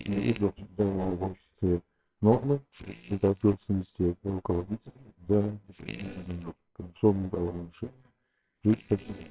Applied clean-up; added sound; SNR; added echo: neural separator model SepFormer WHAMR!.